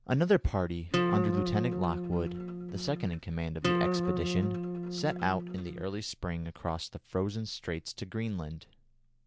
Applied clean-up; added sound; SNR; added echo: none; Acoustic guitar; 0 dB; none.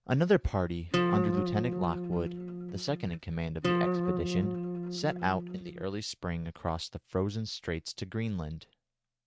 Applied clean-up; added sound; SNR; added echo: neural mask model RNNoise.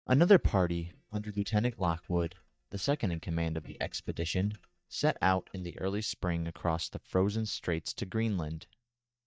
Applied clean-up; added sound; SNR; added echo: neural mask model DeepFilterNet 3.